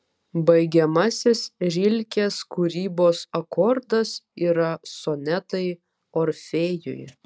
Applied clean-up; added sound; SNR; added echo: none; none; none; none.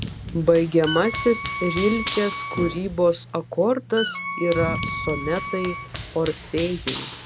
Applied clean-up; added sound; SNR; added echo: none; Wind instrument, woodwind instrument + Run; 6 dB; none.